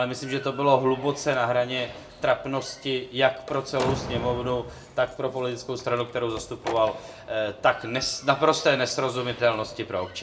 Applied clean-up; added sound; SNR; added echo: none; Slam; 14 dB; reverberation time 0.4 s.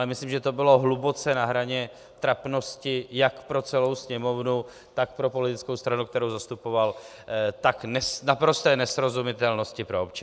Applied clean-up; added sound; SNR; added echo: none; none; none; none.